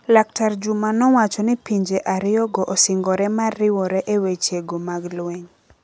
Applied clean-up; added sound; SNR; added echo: none; none; none; none.